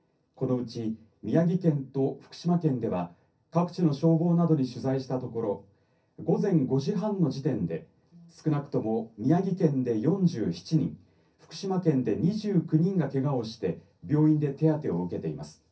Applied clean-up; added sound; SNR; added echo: none; none; none; reverberation time 0.3 s.